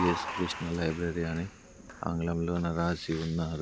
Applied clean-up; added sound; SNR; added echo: none; Applause / Crowd; 10 dB; none.